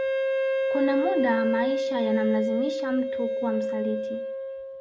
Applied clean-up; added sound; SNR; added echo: none; Wind instrument, woodwind instrument; -2 dB; none.